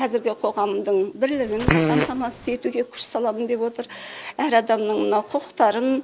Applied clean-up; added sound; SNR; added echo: none; Fart; 0 dB; none.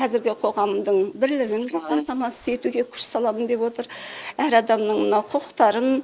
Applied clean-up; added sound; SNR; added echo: neural mask model Resemble Enhance denoiser.